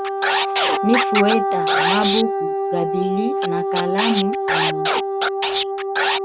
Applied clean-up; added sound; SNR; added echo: none; Wind instrument, woodwind instrument + Scratching (performance technique); -4 dB; none.